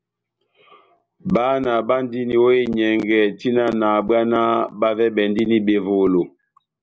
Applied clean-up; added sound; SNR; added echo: none; none; none; none.